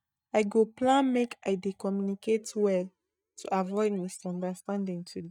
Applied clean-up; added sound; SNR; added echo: neural mask model DeepFilterNet 3.